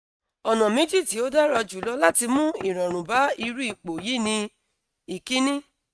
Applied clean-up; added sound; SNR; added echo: neural mask model RNNoise.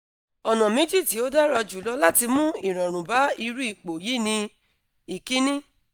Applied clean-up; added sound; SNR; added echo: neural mask model DeepFilterNet 3.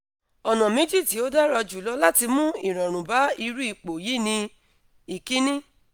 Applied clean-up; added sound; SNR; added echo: none; none; none; none.